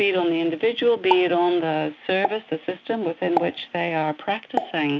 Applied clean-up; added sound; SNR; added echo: none; Explosion; 10 dB; none.